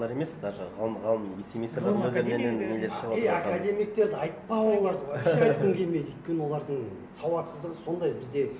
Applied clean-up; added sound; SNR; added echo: none; none; none; none.